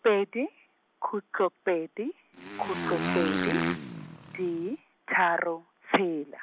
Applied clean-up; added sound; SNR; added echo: none; Motorcycle; 2 dB; none.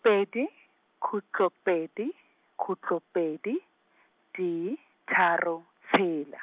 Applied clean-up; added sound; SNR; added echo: none; none; none; none.